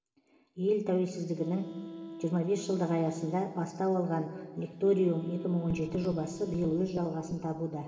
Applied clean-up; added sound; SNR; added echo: none; Wind instrument, woodwind instrument; 15 dB; reverberation time 1.9 s.